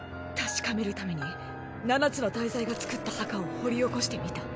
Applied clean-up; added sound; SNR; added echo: none; none; none; none.